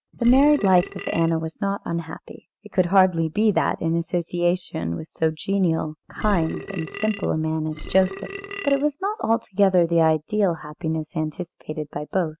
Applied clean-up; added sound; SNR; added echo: neural mask model RNNoise.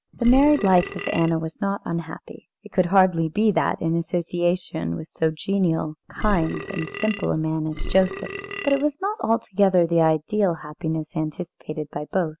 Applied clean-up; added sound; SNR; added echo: none; Burping, eructation; 7 dB; none.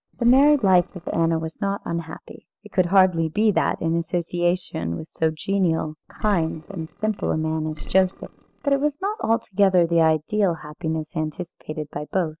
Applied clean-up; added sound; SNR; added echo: neural separator model SepFormer DNS4.